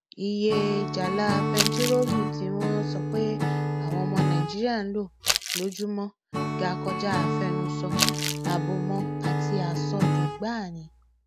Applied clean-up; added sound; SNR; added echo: none; Acoustic guitar / Strum + Crumpling, crinkling; -2 dB; none.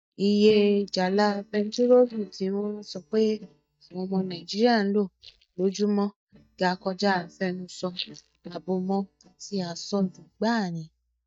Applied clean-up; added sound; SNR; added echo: neural mask model DeepFilterNet 3.